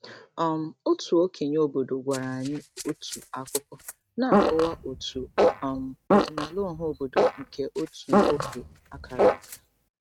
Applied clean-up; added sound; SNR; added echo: neural mask model RNNoise.